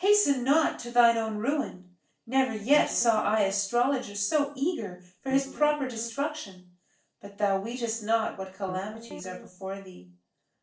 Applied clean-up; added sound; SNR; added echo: neural separator model SepFormer DNS4.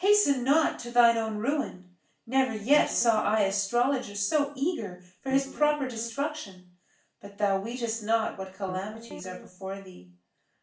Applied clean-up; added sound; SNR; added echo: none; Guitar; 15 dB; reverberation time 0.4 s.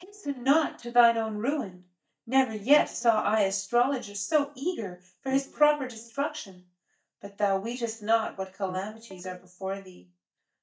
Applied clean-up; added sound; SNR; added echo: neural mask model DeepFilterNet 3.